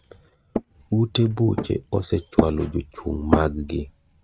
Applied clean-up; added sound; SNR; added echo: neural mask model RNNoise.